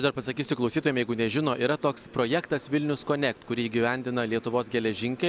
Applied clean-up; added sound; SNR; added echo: none; none; none; none.